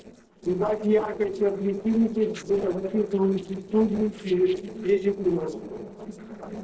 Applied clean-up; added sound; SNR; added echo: neural separator model SepFormer DNS4.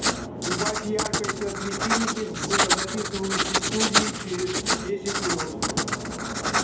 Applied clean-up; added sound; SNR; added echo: none; Writing; -4 dB; reverberation time 2.0 s.